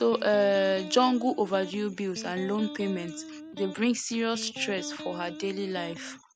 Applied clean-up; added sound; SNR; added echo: none; Electric guitar; 12 dB; none.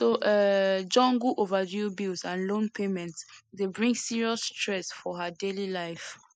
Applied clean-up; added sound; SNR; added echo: neural mask model Resemble Enhance denoiser.